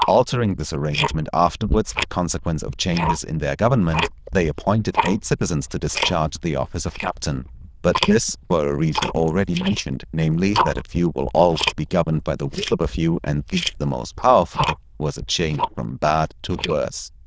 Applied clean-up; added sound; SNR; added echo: neural diffusion model UNIVERSE++.